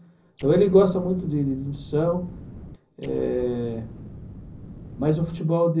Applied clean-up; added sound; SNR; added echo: none; Explosion; 15 dB; reverberation time 0.5 s.